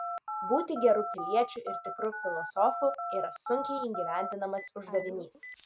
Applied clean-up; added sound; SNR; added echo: neural mask model RNNoise.